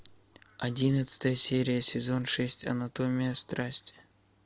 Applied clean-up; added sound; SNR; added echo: none; none; none; none.